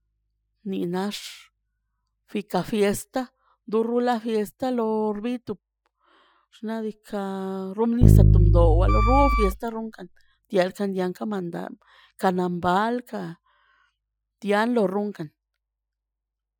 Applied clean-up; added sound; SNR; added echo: classical method Wiener filter.